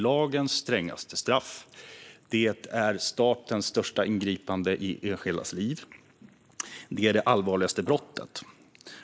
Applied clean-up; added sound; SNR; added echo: neural mask model Resemble Enhance denoiser.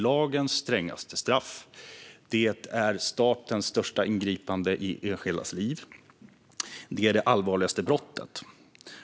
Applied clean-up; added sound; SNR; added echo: none; none; none; none.